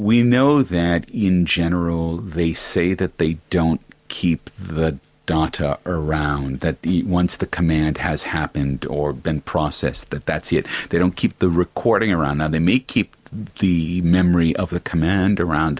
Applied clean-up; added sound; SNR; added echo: none; none; none; none.